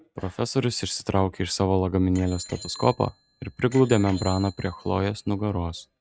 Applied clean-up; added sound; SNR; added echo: neural mask model RNNoise.